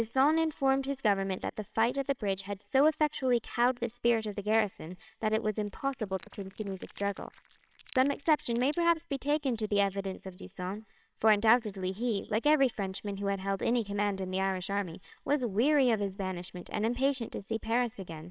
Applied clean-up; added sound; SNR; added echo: neural separator model SepFormer WHAMR!.